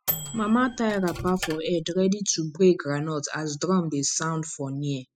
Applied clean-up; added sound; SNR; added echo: classical method spectral subtraction.